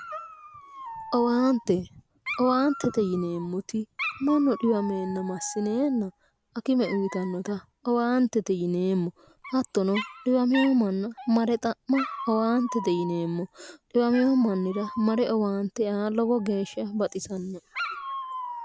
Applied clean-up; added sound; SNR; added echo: none; Dog; 13 dB; none.